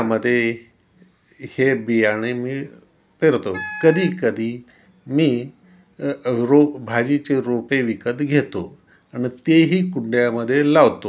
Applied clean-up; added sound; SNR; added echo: none; Wind instrument, woodwind instrument; 13 dB; none.